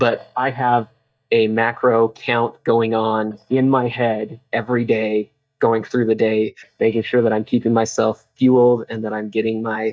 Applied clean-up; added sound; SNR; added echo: neural mask model DeepFilterNet 3.